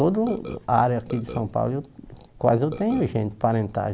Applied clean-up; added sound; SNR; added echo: none; Burping, eructation; 12 dB; none.